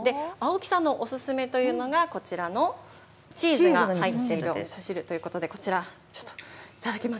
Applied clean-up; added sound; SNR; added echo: none; none; none; none.